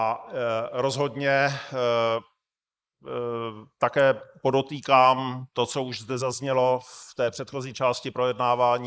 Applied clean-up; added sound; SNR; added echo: neural mask model Resemble Enhance denoiser.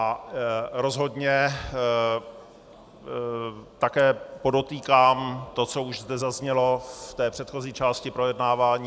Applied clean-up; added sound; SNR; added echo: none; none; none; none.